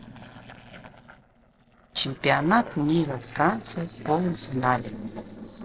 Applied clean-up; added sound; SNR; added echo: neural separator model SepFormer DNS4.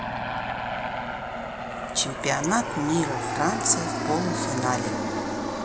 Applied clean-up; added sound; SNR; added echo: none; Aircraft; 1 dB; reverberation time 0.3 s.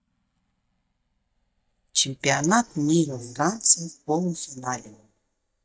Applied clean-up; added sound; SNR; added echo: neural mask model DeepFilterNet 3.